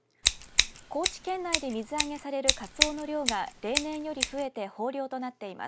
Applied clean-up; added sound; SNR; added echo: none; Scissors; -3 dB; none.